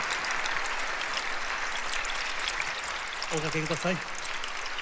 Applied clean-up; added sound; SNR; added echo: none; Liquid; 8 dB; none.